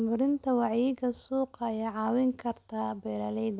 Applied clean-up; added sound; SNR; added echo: none; none; none; none.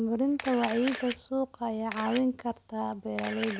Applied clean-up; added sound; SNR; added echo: none; Camera; 12 dB; none.